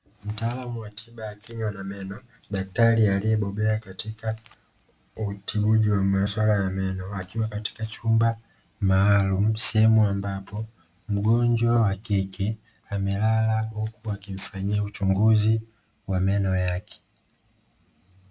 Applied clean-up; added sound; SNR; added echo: none; none; none; none.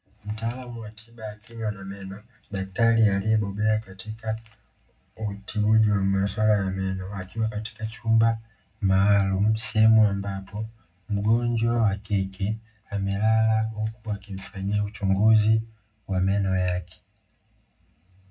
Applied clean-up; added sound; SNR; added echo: none; none; none; reverberation time 0.3 s.